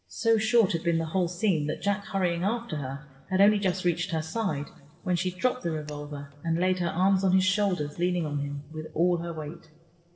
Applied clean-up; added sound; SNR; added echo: neural separator model SepFormer DNS4.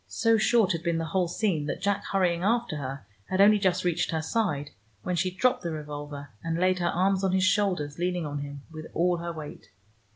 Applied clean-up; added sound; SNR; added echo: none; none; none; none.